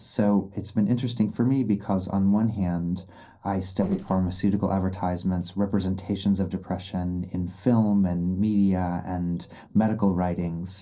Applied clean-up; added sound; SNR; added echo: neural separator model SepFormer DNS4.